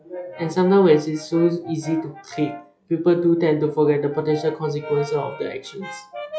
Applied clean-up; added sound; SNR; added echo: classical method log-MMSE.